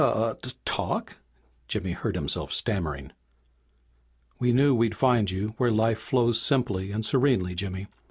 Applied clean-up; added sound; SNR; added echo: none; none; none; none.